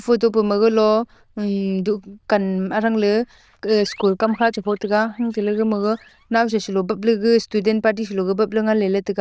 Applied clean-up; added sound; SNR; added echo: neural diffusion model UNIVERSE++.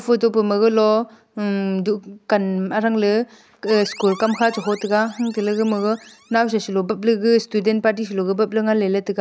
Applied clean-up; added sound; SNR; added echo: none; Alarm; 20 dB; none.